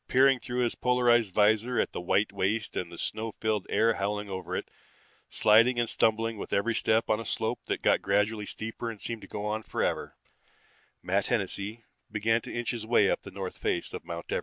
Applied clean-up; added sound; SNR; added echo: none; none; none; none.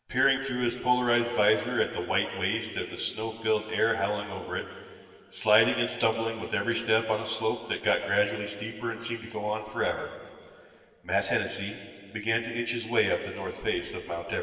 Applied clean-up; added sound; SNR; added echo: none; none; none; reverberation time 2.9 s.